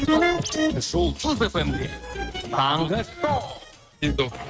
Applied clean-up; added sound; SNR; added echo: neural mask model RNNoise.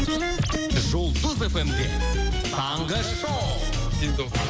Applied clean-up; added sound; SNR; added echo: none; none; none; none.